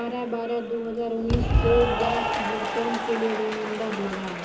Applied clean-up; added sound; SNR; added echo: none; Applause / Cheering; 1 dB; reverberation time 0.2 s.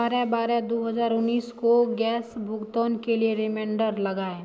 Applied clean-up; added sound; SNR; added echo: none; none; none; none.